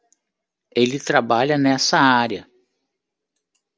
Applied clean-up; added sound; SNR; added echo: none; none; none; none.